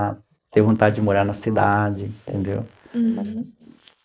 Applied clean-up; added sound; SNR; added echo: neural mask model Resemble Enhance denoiser.